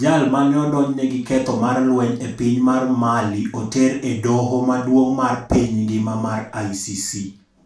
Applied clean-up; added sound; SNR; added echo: none; none; none; reverberation time 0.3 s.